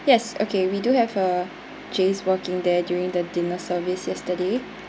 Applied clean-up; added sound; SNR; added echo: none; none; none; none.